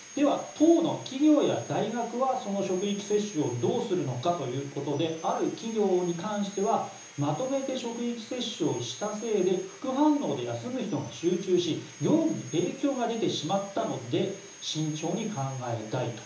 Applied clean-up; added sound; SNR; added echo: none; Sawing; 19 dB; reverberation time 1.2 s.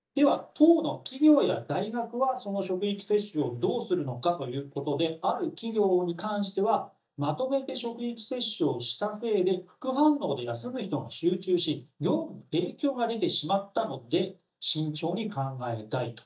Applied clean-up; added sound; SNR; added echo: neural mask model DeepFilterNet 3.